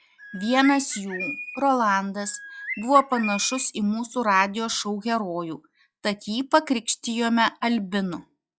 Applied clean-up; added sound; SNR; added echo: classical method log-MMSE.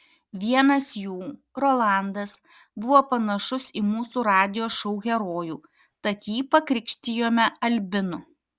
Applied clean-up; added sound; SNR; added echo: none; none; none; none.